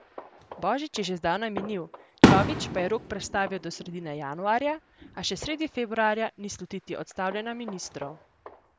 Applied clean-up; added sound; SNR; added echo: none; Fireworks; 0 dB; none.